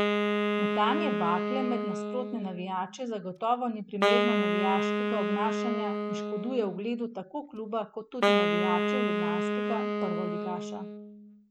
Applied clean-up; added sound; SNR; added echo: none; Wind instrument, woodwind instrument; -4 dB; none.